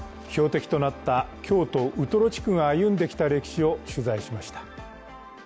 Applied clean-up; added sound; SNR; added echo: none; none; none; none.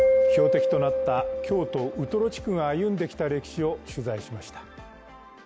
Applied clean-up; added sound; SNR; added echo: none; Mallet percussion; -1 dB; none.